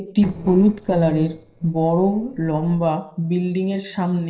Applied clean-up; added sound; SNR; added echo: neural separator model SepFormer DNS4.